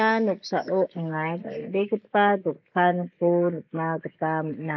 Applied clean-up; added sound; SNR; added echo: neural mask model Resemble Enhance denoiser.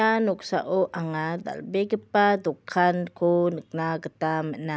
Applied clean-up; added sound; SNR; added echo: none; none; none; none.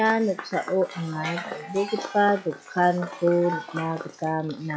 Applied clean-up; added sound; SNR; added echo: classical method log-MMSE.